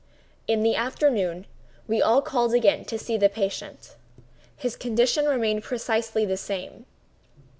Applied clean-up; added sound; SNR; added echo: none; none; none; none.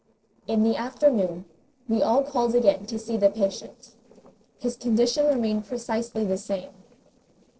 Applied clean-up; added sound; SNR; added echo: neural separator model SepFormer DNS4.